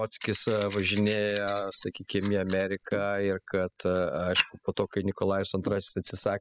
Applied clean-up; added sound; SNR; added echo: classical method spectral subtraction.